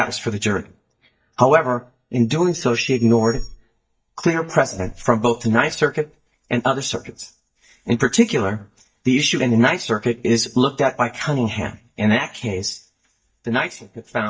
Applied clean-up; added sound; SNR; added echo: neural mask model DeepFilterNet 3.